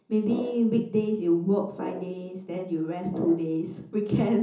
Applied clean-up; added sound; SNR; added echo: none; Brass instrument; 14 dB; reverberation time 0.6 s.